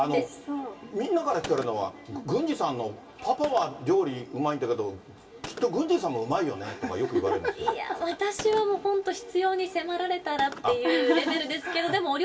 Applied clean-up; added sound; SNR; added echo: none; Gunshot, gunfire; 19 dB; reverberation time 0.2 s.